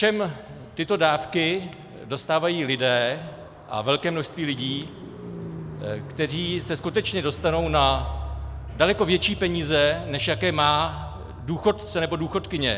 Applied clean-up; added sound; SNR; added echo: none; Car; 12 dB; none.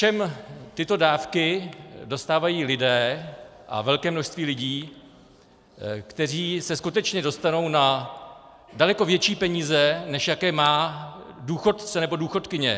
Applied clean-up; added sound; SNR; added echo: none; none; none; none.